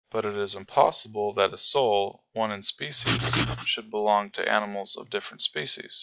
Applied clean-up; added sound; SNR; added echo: classical method log-MMSE.